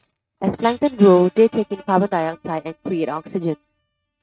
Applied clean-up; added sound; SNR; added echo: neural mask model RNNoise.